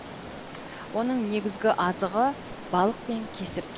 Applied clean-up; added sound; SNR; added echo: none; Stream; 11 dB; none.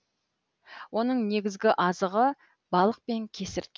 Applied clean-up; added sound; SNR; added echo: none; none; none; none.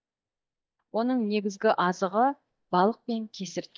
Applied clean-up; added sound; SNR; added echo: neural mask model DeepFilterNet 3.